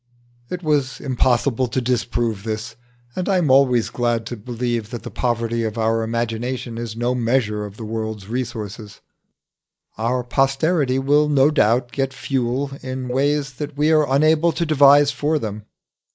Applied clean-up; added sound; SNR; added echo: neural mask model Resemble Enhance denoiser.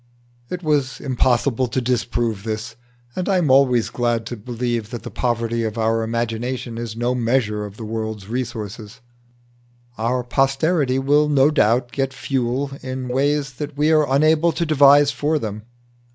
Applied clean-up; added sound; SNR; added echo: none; Cowbell; 18 dB; none.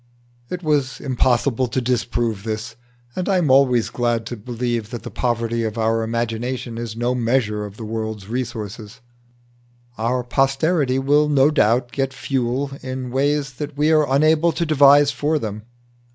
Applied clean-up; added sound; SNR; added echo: none; none; none; none.